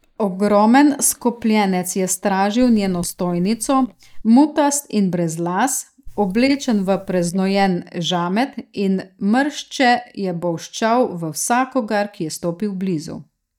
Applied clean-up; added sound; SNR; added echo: neural mask model DeepFilterNet 3.